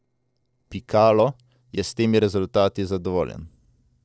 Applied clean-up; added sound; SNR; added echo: neural separator model SepFormer DNS4.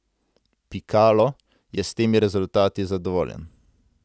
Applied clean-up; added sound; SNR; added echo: none; none; none; none.